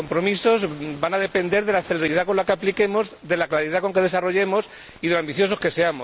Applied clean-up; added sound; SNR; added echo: none; none; none; none.